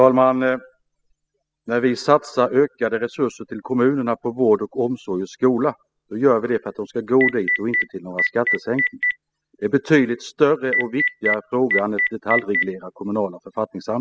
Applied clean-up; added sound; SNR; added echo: classical method spectral subtraction.